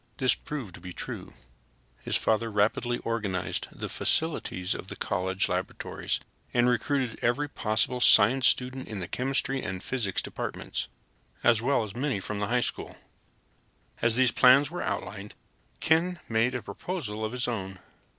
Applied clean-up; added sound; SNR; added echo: none; none; none; none.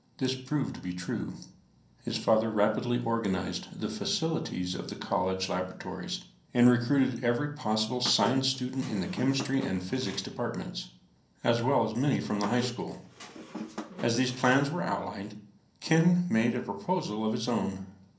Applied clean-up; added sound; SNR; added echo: none; Squeak; 13 dB; reverberation time 0.6 s.